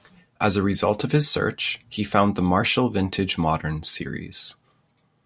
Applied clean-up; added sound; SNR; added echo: none; none; none; none.